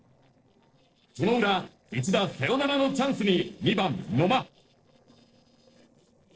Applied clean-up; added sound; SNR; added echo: neural separator model SepFormer DNS4.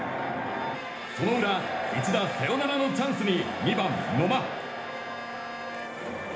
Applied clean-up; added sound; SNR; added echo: none; Bowed string instrument; 12 dB; reverberation time 1.1 s.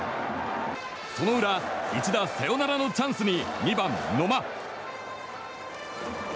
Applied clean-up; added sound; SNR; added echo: none; none; none; none.